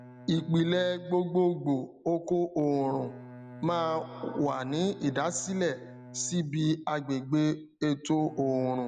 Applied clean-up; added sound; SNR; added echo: none; Bowed string instrument; 19 dB; none.